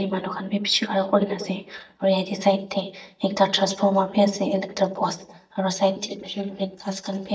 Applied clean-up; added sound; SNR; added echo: neural mask model DeepFilterNet 3.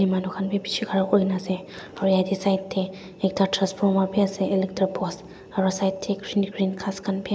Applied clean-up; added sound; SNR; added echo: none; none; none; none.